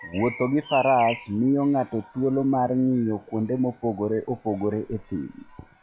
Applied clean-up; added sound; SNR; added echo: classical method log-MMSE.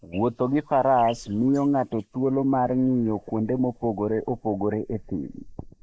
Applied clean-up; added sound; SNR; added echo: neural mask model Resemble Enhance denoiser.